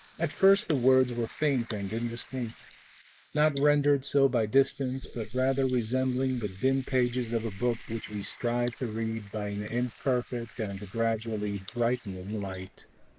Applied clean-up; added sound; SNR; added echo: neural mask model Resemble Enhance denoiser.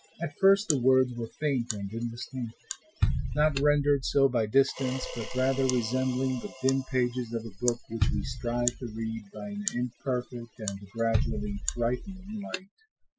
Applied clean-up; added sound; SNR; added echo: classical method Wiener filter.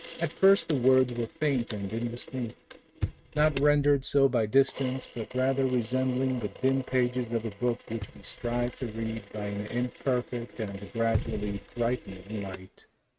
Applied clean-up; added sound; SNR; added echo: neural mask model RNNoise.